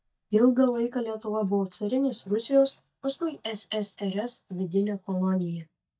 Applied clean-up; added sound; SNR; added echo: neural mask model DeepFilterNet 3.